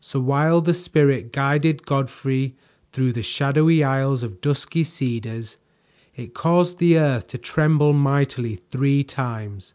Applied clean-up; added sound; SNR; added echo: none; none; none; none.